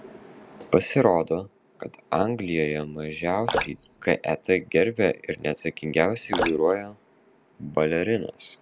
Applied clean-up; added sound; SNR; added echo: none; Drip; 8 dB; none.